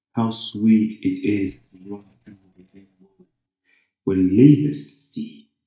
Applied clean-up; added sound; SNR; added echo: neural mask model DeepFilterNet 3.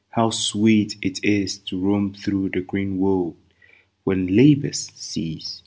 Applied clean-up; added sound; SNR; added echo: none; none; none; none.